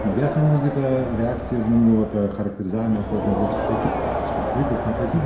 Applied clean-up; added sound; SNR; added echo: none; Crowd; 4 dB; reverberation time 0.5 s.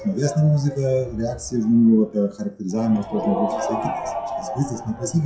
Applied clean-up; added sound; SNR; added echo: classical method WPE with log-MMSE.